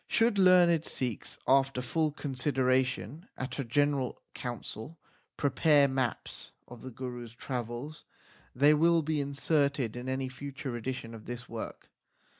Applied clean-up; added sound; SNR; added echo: none; none; none; none.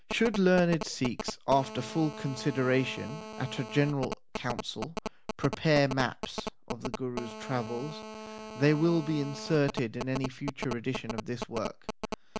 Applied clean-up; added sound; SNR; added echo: none; Telephone; 9 dB; none.